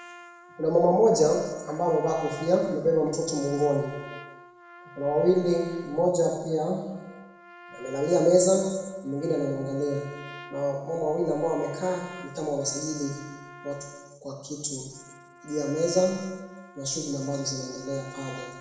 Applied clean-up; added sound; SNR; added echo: none; Trumpet; 19 dB; reverberation time 1.0 s.